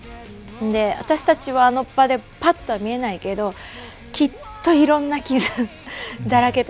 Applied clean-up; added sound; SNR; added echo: none; none; none; none.